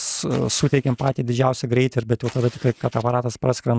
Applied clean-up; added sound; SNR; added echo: neural mask model RNNoise.